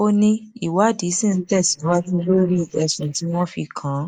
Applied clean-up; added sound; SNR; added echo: neural mask model Resemble Enhance denoiser.